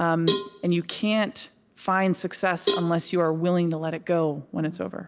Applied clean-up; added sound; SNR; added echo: none; Cowbell; 4 dB; none.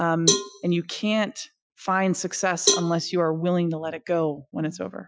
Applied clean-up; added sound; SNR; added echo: classical method Wiener filter.